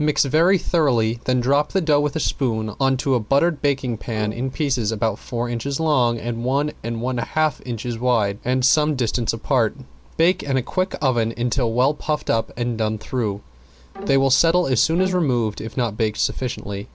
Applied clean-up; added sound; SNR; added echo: none; Bowed string instrument; 16 dB; none.